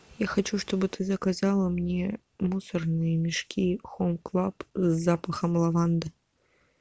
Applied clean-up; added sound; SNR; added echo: none; none; none; none.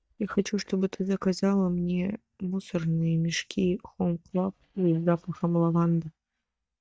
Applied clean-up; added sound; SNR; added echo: neural mask model DeepFilterNet 3.